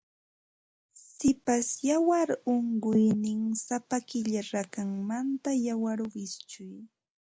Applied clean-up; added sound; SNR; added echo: none; none; none; none.